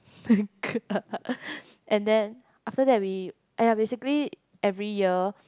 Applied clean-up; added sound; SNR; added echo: none; none; none; none.